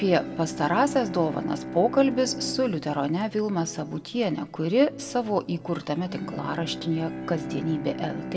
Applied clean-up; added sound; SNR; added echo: none; Bowed string instrument; 11 dB; reverberation time 0.4 s.